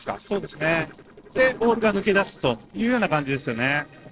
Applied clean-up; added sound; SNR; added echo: neural separator model SepFormer DNS4.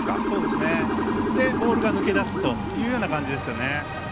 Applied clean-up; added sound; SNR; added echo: none; Motor vehicle (road) / Siren; 0 dB; none.